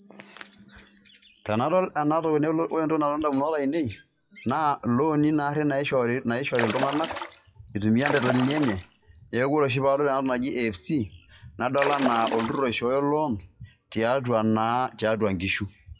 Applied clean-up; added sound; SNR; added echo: classical method WPE with log-MMSE.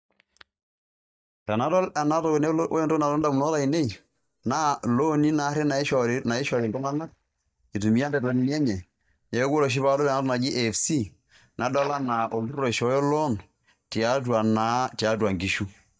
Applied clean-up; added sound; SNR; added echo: neural mask model DeepFilterNet 3.